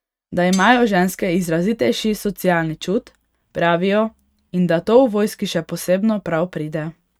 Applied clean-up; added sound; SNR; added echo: neural mask model RNNoise.